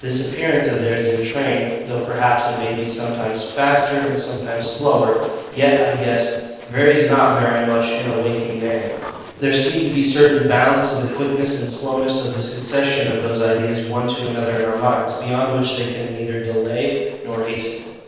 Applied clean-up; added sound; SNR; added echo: neural separator model SepFormer DNS4.